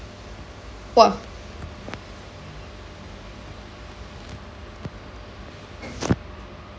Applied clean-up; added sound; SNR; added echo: none; none; none; none.